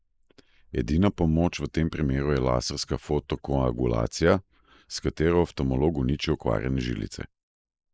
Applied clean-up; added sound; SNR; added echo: neural mask model Resemble Enhance denoiser.